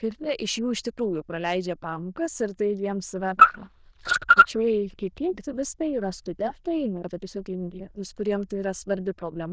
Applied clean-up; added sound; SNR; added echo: neural diffusion model UNIVERSE++.